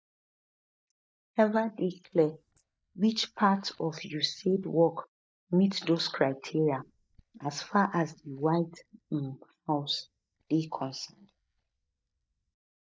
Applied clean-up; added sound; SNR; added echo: neural mask model DeepFilterNet 3.